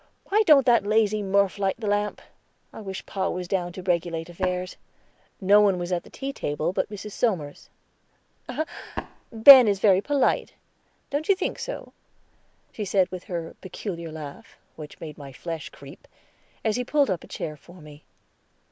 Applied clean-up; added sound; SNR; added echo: none; Tap; 9 dB; none.